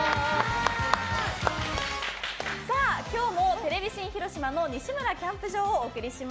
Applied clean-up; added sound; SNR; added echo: none; none; none; none.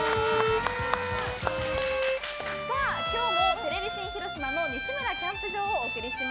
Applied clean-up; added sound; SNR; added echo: none; Bowed string instrument; 0 dB; none.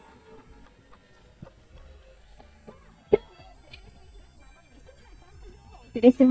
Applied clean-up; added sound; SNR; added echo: neural mask model DeepFilterNet 3.